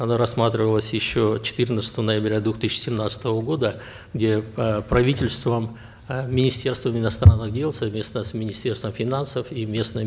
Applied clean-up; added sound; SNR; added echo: none; none; none; none.